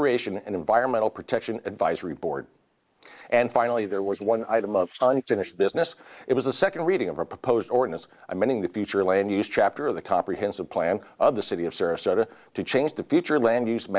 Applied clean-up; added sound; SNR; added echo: neural mask model Resemble Enhance denoiser.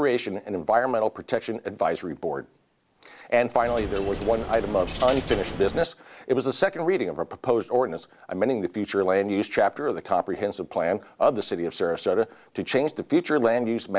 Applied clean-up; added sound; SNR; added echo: none; Coin (dropping); 9 dB; none.